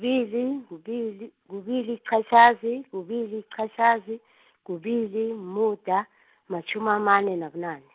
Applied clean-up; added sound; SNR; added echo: none; none; none; none.